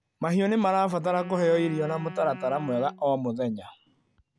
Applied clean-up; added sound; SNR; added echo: none; Wind instrument, woodwind instrument; 17 dB; none.